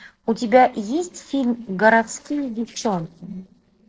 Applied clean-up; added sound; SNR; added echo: neural separator model SepFormer DNS4.